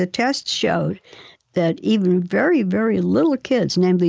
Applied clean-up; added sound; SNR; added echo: neural mask model Resemble Enhance denoiser.